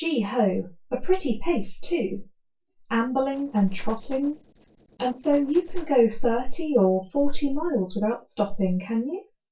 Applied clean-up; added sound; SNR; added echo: neural separator model SepFormer DNS4.